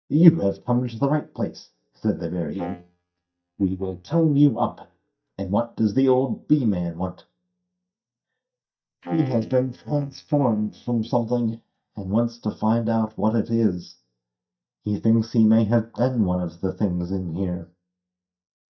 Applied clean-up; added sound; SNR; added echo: neural mask model DeepFilterNet 3.